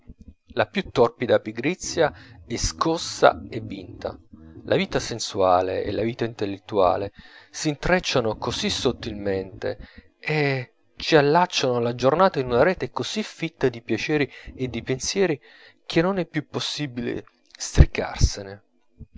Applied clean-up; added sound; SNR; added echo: none; none; none; none.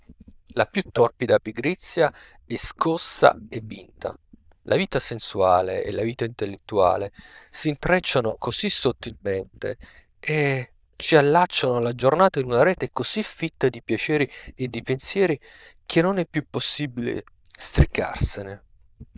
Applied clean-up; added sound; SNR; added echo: neural diffusion model UNIVERSE++.